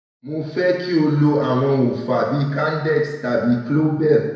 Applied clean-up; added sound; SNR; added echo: none; none; none; reverberation time 0.9 s.